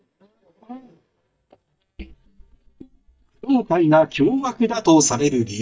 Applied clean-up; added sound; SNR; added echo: neural mask model DeepFilterNet 3.